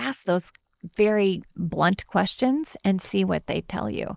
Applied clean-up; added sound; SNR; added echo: neural mask model Resemble Enhance denoiser.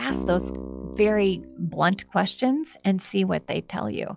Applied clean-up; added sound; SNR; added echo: classical method log-MMSE.